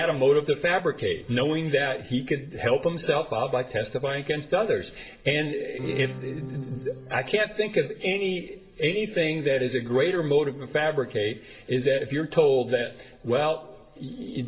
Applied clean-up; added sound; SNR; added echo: neural separator model SepFormer DNS4.